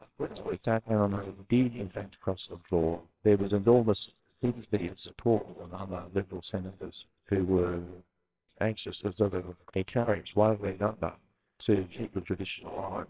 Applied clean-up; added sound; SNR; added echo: neural separator model SepFormer WHAMR!.